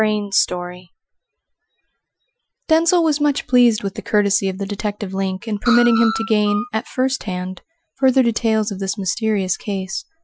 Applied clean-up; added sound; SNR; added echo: classical method Wiener filter.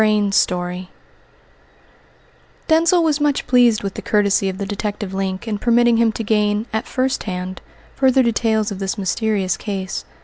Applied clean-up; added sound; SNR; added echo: none; none; none; none.